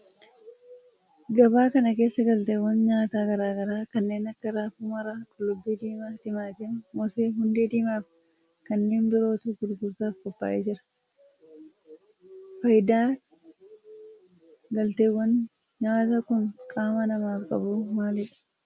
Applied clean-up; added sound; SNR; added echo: none; none; none; none.